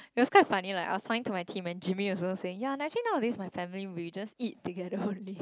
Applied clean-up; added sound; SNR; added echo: none; none; none; none.